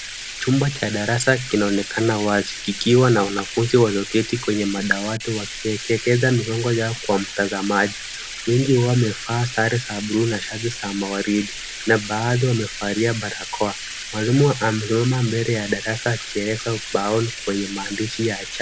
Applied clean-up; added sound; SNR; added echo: none; Bathtub (filling or washing); 11 dB; none.